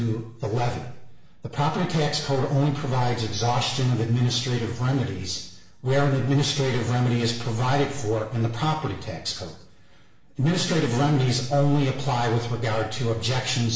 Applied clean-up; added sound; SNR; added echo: none; none; none; reverberation time 0.7 s.